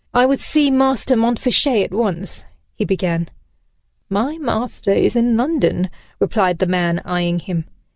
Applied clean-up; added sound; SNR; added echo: none; none; none; none.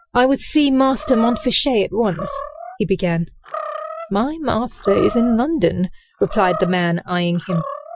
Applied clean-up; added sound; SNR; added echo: classical method Wiener filter.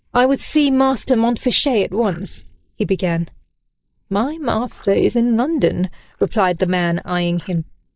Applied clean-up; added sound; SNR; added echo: neural mask model Resemble Enhance denoiser.